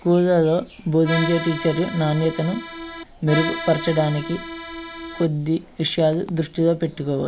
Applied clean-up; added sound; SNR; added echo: none; Accordion; 7 dB; none.